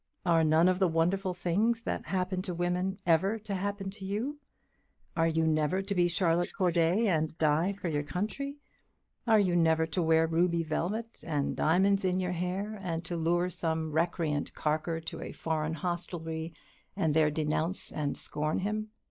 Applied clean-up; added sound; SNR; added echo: neural mask model Resemble Enhance denoiser.